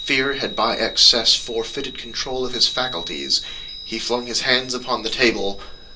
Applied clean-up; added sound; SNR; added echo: none; Chime; 11 dB; reverberation time 0.2 s.